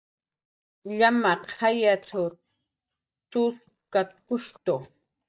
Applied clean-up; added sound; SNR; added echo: neural mask model DeepFilterNet 3.